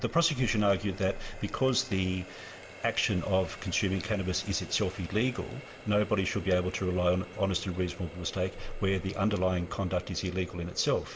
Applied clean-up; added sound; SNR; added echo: none; Water tap, faucet; 18 dB; reverberation time 1.1 s.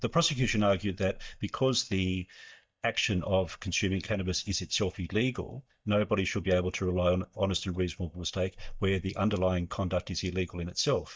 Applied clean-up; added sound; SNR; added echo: neural mask model DeepFilterNet 3.